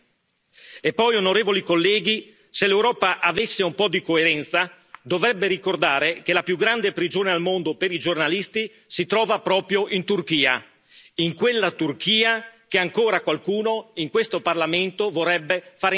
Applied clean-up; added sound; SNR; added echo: none; none; none; none.